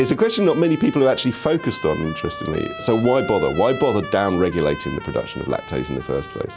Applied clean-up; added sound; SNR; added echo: none; Trumpet; 14 dB; none.